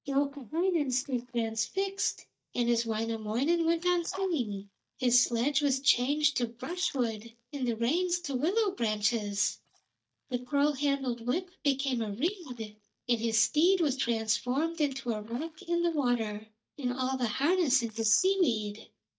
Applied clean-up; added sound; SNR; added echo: neural mask model DeepFilterNet 3.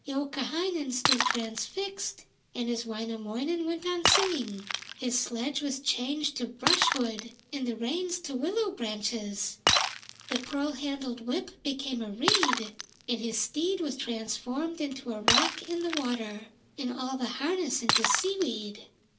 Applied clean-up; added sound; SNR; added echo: none; Shatter; 2 dB; reverberation time 0.2 s.